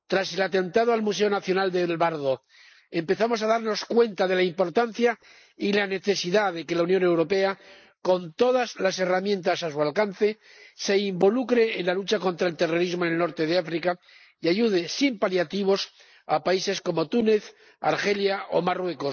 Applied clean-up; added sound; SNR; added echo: neural mask model Resemble Enhance denoiser.